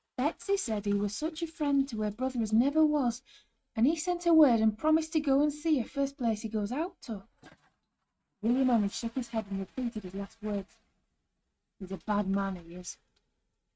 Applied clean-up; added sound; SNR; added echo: neural mask model RNNoise.